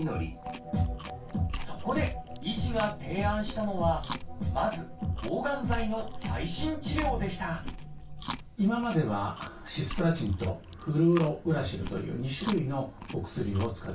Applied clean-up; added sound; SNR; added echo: none; Chewing, mastication; 13 dB; reverberation time 0.2 s.